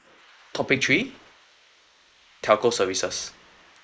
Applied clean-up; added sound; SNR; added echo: neural mask model Resemble Enhance denoiser.